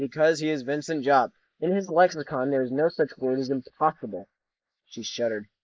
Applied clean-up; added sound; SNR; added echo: neural mask model Resemble Enhance denoiser.